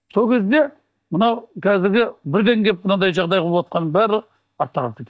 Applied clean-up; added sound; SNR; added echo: neural mask model DeepFilterNet 3.